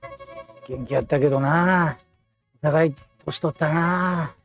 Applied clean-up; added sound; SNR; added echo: neural mask model RNNoise.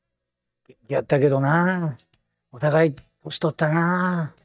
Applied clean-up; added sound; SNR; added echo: neural mask model DeepFilterNet 3.